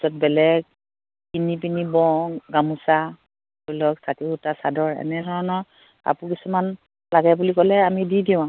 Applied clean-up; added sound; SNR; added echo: none; none; none; none.